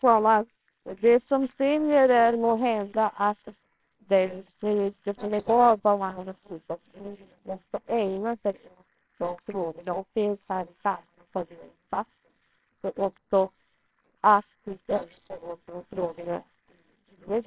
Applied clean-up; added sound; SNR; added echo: neural separator model SepFormer WHAMR!.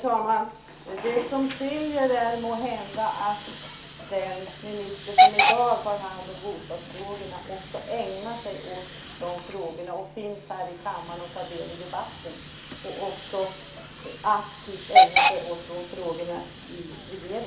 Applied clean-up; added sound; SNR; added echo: none; Hiss / Alarm / Train; -2 dB; reverberation time 0.4 s.